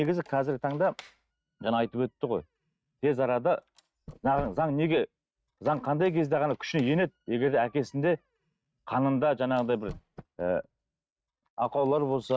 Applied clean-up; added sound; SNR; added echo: neural mask model RNNoise.